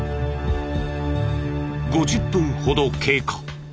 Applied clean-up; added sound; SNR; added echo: none; none; none; none.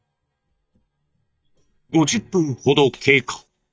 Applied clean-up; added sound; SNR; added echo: neural mask model DeepFilterNet 3.